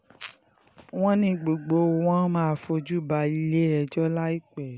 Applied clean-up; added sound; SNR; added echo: none; none; none; none.